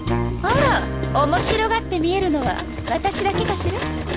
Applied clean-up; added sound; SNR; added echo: none; Cutlery, silverware; 9 dB; none.